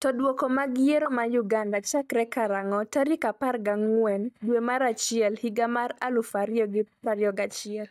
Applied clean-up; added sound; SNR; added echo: neural mask model DeepFilterNet 3.